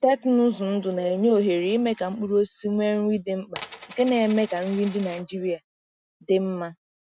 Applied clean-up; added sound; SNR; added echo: none; Coin (dropping); 14 dB; none.